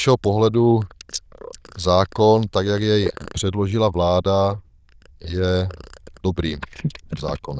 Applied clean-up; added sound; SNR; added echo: neural diffusion model UNIVERSE++.